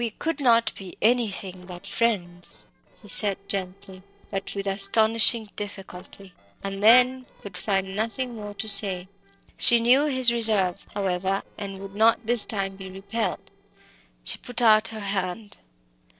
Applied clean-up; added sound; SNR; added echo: neural separator model SepFormer DNS4.